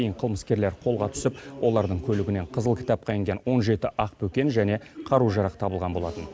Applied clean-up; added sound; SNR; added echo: none; none; none; none.